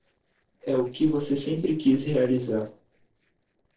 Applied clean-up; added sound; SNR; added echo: neural separator model SepFormer DNS4.